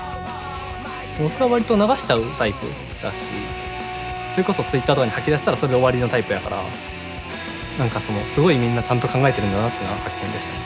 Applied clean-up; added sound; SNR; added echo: none; Accordion + Wind instrument, woodwind instrument; 11 dB; none.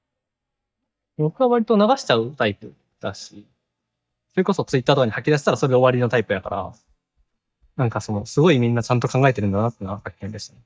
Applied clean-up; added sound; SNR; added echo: neural mask model DeepFilterNet 3.